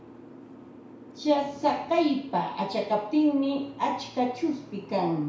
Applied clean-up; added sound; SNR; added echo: none; Boat, Water vehicle; 19 dB; reverberation time 0.6 s.